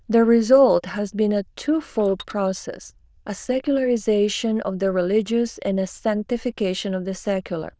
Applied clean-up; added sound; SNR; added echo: neural diffusion model UNIVERSE++.